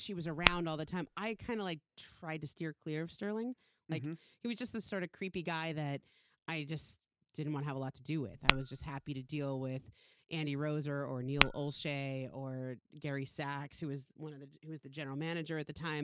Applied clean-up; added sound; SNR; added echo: none; Tap / Glass; -2 dB; none.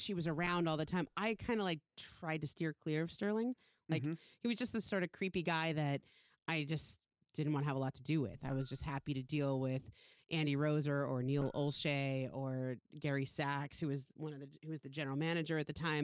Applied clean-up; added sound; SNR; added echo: neural separator model SepFormer DNS4.